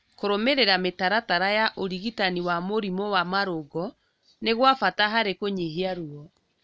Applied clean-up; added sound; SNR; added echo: none; none; none; none.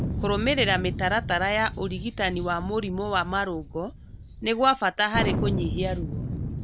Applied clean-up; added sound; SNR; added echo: none; Thunder; 5 dB; none.